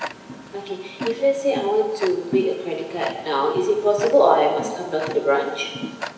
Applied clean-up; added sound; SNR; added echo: none; Tick-tock; 13 dB; reverberation time 1.0 s.